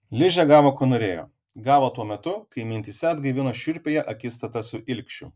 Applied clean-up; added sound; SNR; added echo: none; none; none; none.